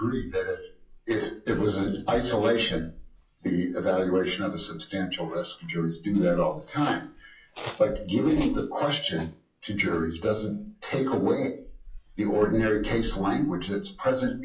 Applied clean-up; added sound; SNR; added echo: classical method WPE with log-MMSE.